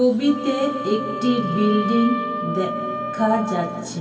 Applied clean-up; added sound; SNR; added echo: none; Wind instrument, woodwind instrument; 7 dB; reverberation time 2.5 s.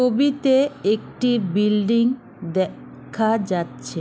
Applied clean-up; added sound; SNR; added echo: none; none; none; none.